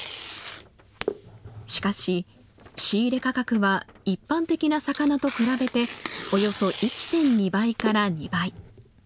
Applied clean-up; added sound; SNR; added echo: none; Tearing; 12 dB; none.